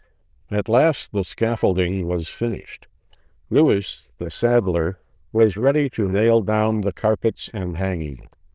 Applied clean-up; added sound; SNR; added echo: neural diffusion model UNIVERSE++.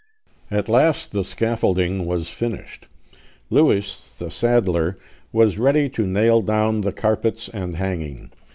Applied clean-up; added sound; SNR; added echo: none; none; none; none.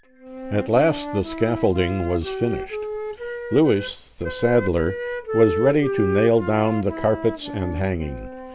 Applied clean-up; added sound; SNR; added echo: none; Wind instrument, woodwind instrument; 8 dB; none.